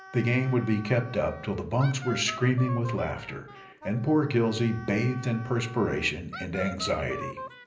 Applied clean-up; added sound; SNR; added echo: none; Wind instrument, woodwind instrument; 15 dB; reverberation time 0.5 s.